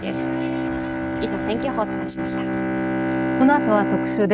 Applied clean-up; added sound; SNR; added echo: neural mask model RNNoise.